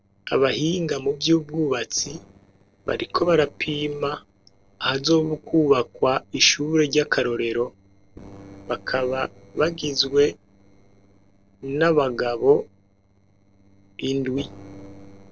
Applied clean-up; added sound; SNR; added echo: neural separator model SepFormer DNS4.